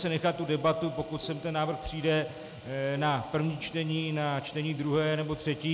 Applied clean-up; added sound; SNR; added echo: none; Bowed string instrument + Domestic sounds, home sounds; 20 dB; none.